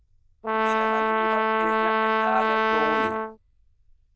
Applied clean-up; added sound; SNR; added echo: neural diffusion model UNIVERSE++.